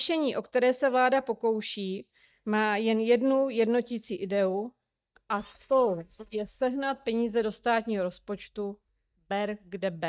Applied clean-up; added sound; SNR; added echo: neural mask model DeepFilterNet 3.